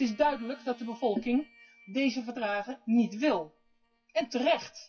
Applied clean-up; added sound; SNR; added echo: classical method WPE with log-MMSE.